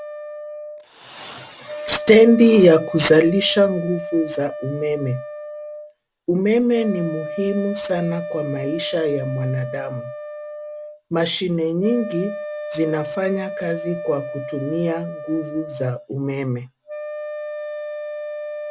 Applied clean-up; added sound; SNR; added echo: none; Wind instrument, woodwind instrument; 10 dB; none.